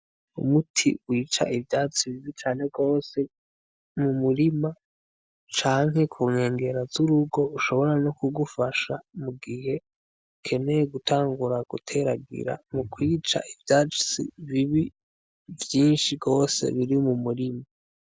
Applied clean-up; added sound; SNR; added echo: none; none; none; none.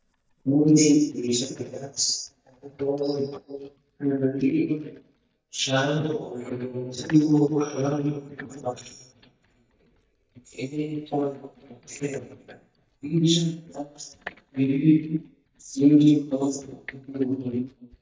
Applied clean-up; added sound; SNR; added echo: neural mask model DeepFilterNet 3.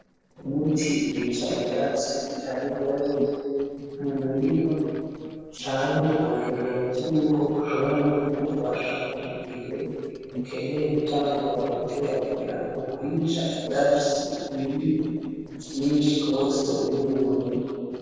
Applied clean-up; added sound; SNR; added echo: neural separator model SepFormer DNS4.